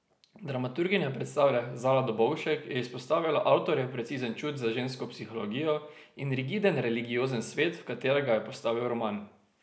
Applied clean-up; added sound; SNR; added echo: none; none; none; none.